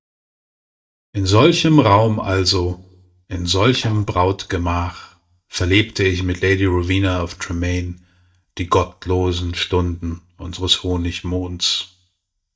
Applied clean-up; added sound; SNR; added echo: neural mask model DeepFilterNet 3.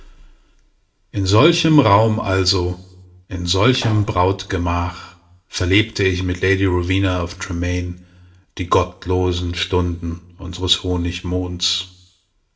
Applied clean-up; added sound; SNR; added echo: none; Explosion; 18 dB; reverberation time 0.7 s.